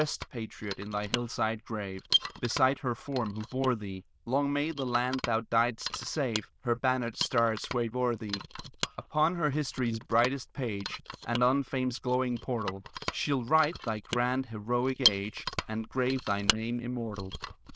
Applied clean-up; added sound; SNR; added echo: neural diffusion model UNIVERSE++.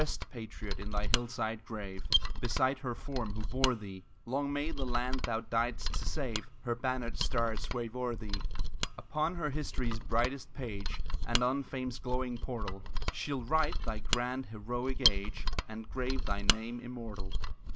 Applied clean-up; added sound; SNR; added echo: none; Mechanisms; -4 dB; none.